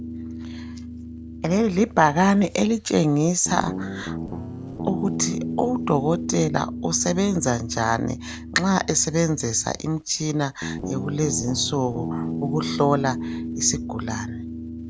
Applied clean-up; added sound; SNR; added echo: none; Guitar; 8 dB; none.